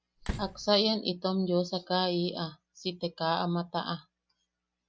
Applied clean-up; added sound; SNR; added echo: none; Slam; 6 dB; none.